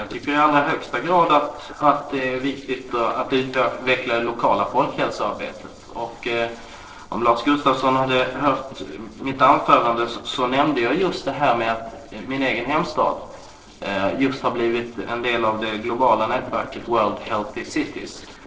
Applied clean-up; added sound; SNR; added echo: neural separator model SepFormer DNS4.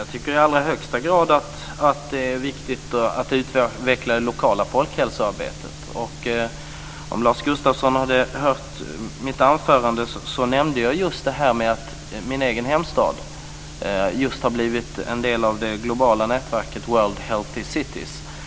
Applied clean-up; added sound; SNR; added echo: none; none; none; none.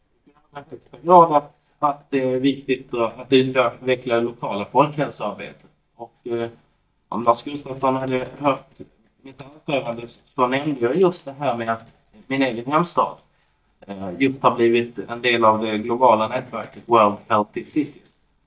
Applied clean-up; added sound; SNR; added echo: neural mask model DeepFilterNet 3.